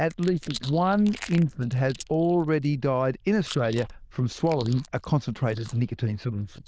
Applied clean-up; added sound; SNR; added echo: neural diffusion model UNIVERSE++.